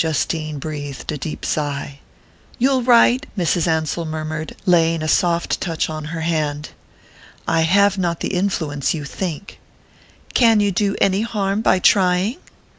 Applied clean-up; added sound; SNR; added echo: none; none; none; none.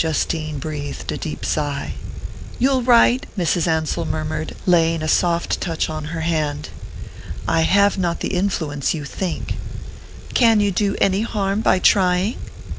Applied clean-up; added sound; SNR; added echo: none; Bicycle; 8 dB; none.